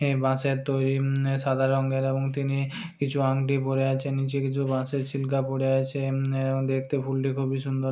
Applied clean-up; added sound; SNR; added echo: none; none; none; none.